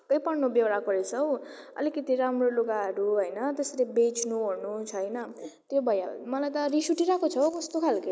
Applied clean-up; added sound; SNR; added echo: neural mask model Resemble Enhance denoiser.